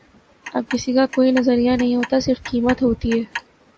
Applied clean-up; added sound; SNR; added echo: none; Clock; 15 dB; none.